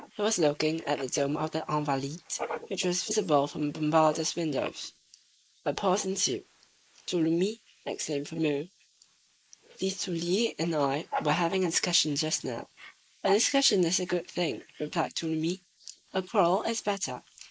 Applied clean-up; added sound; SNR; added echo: neural mask model Resemble Enhance denoiser.